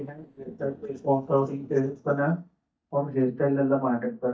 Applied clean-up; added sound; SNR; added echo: neural mask model DeepFilterNet 3.